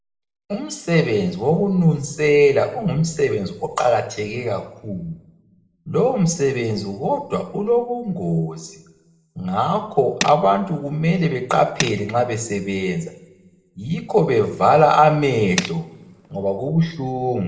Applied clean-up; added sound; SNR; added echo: none; Tools; 12 dB; reverberation time 0.6 s.